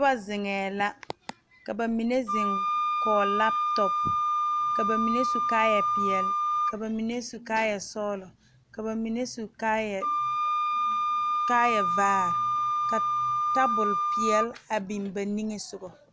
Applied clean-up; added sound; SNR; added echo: none; Wind instrument, woodwind instrument; -2 dB; none.